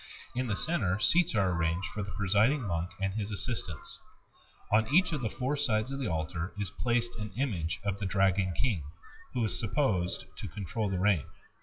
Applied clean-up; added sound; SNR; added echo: classical method WPE with log-MMSE.